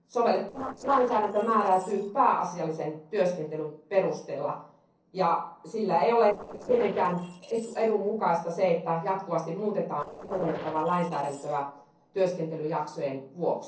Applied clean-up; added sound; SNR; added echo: neural separator model SepFormer DNS4.